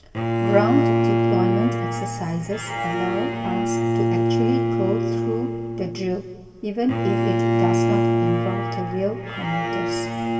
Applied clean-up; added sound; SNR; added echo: none; Bowed string instrument; -5 dB; reverberation time 2.0 s.